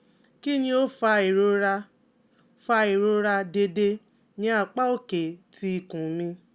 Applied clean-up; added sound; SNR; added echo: none; none; none; none.